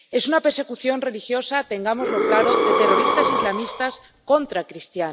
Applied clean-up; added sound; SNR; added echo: none; Breathing; -2 dB; none.